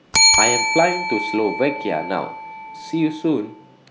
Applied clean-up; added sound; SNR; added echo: none; Bell; -1 dB; none.